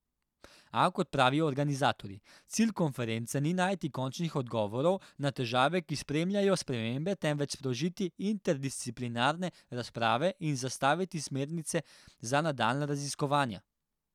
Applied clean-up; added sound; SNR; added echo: none; none; none; none.